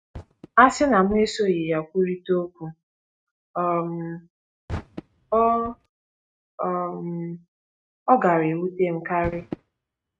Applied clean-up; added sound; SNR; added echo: neural mask model RNNoise.